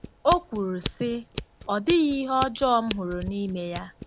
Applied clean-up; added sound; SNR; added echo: none; Scissors; 12 dB; none.